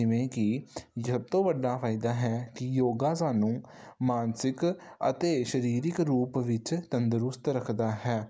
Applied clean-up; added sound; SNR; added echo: none; none; none; none.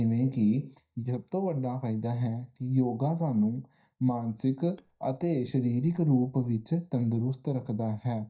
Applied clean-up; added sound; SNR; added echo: neural mask model DeepFilterNet 3.